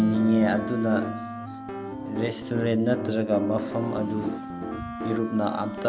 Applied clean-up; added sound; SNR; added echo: none; Piano + Wind instrument, woodwind instrument; 7 dB; none.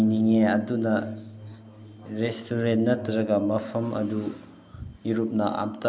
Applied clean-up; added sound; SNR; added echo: none; none; none; none.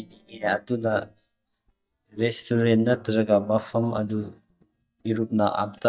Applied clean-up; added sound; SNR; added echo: neural mask model DeepFilterNet 3.